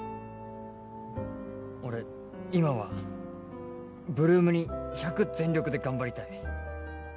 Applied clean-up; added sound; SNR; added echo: none; none; none; none.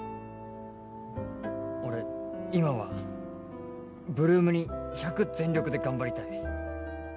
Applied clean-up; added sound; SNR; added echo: none; Acoustic guitar; 9 dB; none.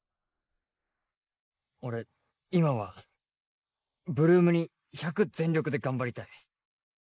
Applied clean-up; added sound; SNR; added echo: neural mask model Resemble Enhance denoiser.